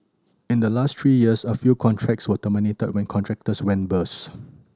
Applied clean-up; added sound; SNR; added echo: none; none; none; none.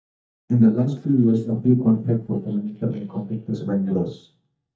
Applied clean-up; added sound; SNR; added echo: neural mask model DeepFilterNet 3.